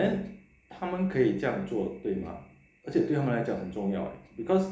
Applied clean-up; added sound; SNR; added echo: none; none; none; none.